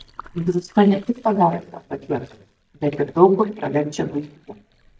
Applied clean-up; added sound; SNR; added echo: neural mask model DeepFilterNet 3.